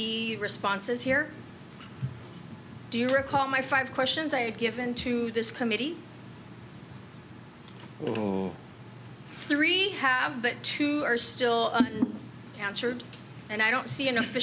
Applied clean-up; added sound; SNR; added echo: none; none; none; none.